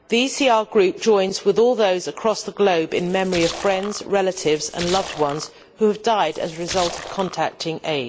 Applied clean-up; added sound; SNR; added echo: none; Splash, splatter; 13 dB; none.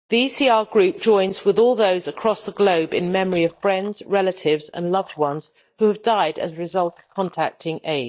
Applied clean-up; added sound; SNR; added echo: neural mask model DeepFilterNet 3.